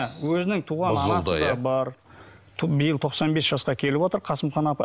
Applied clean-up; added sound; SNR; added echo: none; none; none; none.